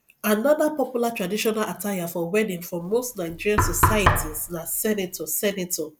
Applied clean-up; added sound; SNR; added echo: none; Knock; 0 dB; none.